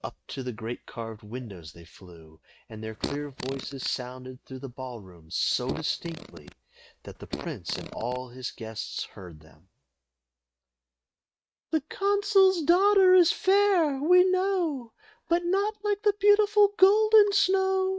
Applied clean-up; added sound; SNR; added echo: neural mask model RNNoise.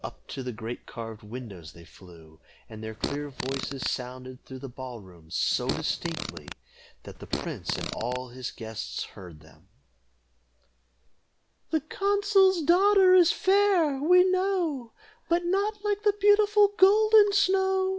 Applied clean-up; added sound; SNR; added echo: none; Fart; 8 dB; none.